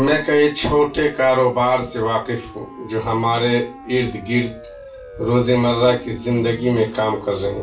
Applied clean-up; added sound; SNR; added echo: none; Siren; 19 dB; reverberation time 0.3 s.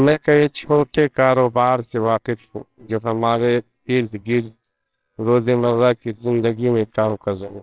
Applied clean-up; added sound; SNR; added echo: neural separator model SepFormer WHAMR!.